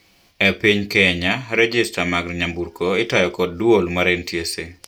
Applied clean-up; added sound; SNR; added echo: none; none; none; none.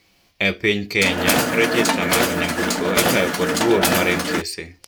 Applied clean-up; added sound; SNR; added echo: none; Mechanisms; -2 dB; none.